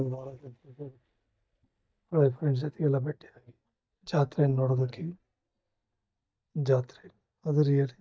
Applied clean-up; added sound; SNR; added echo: neural mask model DeepFilterNet 3.